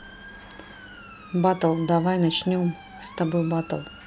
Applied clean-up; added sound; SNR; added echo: none; Motor vehicle (road) / Siren; 19 dB; none.